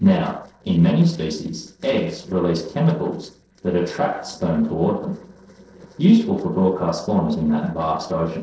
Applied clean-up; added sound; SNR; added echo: neural separator model SepFormer DNS4.